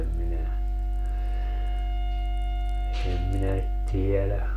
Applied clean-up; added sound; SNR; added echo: none; Wind instrument, woodwind instrument; 19 dB; none.